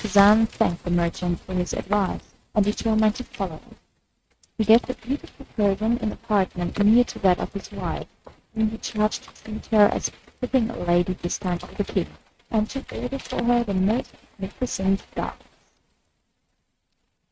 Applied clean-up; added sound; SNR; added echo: neural mask model RNNoise.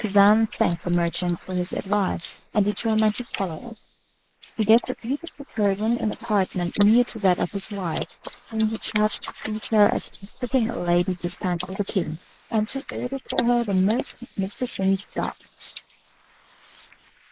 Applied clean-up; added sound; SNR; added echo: neural mask model Resemble Enhance denoiser.